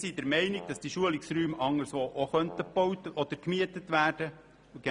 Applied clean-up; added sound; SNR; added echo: none; Brass instrument; 18 dB; none.